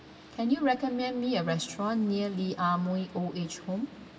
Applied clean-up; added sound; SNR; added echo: none; Boat, Water vehicle; 20 dB; reverberation time 2.2 s.